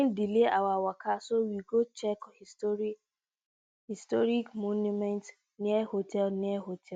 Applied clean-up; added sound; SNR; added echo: none; none; none; none.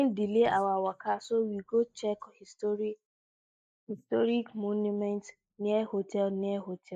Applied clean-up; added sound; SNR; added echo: neural mask model Resemble Enhance denoiser.